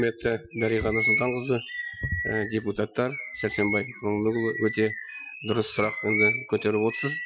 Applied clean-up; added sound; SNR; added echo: classical method Wiener filter.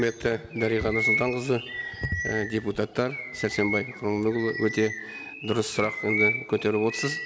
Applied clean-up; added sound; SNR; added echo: none; Bird vocalization, bird call, bird song; 5 dB; none.